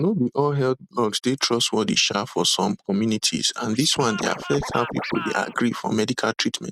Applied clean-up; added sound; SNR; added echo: neural mask model RNNoise.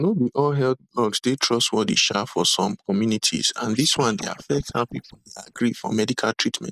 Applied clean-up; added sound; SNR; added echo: neural mask model DeepFilterNet 3.